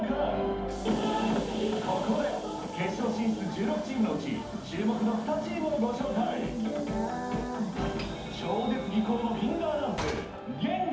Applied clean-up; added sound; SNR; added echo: none; Sliding door / Train; 17 dB; reverberation time 0.6 s.